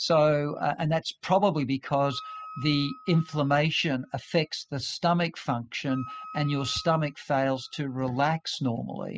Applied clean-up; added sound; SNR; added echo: classical method spectral subtraction.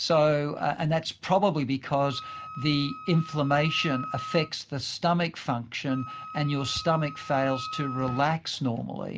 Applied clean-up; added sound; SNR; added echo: none; Wind instrument, woodwind instrument; 13 dB; none.